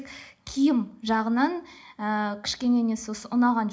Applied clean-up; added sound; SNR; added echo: none; none; none; reverberation time 0.4 s.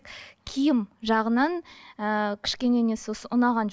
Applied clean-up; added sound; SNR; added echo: none; none; none; none.